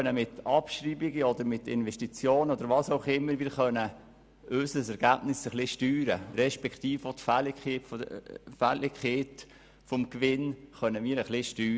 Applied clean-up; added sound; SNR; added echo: none; none; none; none.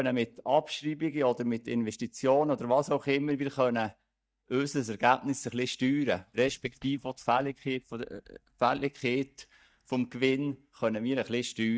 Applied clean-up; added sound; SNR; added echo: neural mask model DeepFilterNet 3.